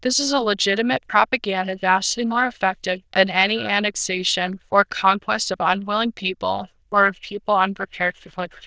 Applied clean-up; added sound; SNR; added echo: neural diffusion model UNIVERSE++.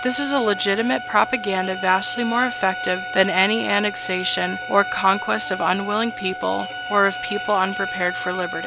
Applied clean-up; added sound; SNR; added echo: none; Bowed string instrument; 8 dB; none.